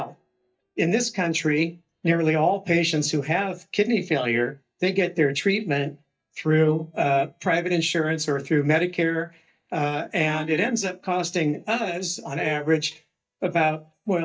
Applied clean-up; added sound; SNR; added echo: neural mask model DeepFilterNet 3.